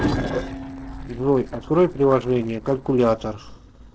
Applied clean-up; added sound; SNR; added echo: neural separator model SepFormer DNS4.